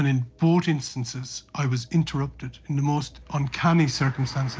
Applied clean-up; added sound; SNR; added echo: none; none; none; none.